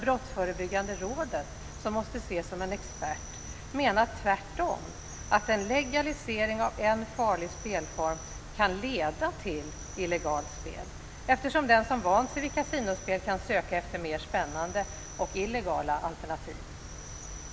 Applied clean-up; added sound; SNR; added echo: none; Cricket; 12 dB; none.